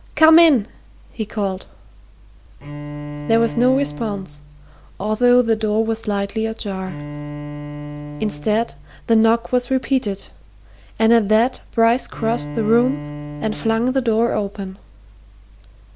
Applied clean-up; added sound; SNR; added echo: none; Bowed string instrument; 11 dB; none.